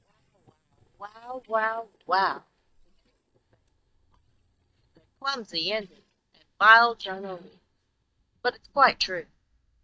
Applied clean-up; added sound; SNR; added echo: neural mask model DeepFilterNet 3.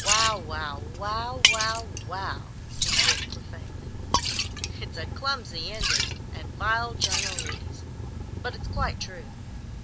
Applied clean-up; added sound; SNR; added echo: none; Liquid; -5 dB; none.